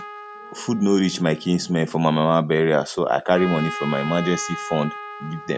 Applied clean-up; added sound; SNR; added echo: none; Trumpet; 13 dB; none.